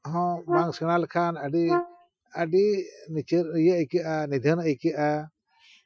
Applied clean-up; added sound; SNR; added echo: classical method Wiener filter.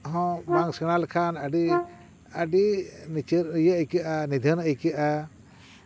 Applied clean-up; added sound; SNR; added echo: none; Brass instrument; 5 dB; none.